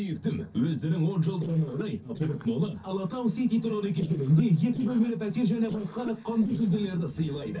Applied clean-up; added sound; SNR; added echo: neural separator model SepFormer DNS4.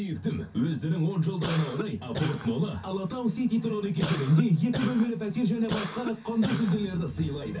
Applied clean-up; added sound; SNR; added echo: none; Cough; 9 dB; reverberation time 0.3 s.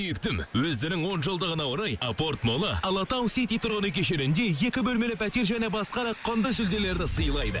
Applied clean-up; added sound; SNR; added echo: none; none; none; none.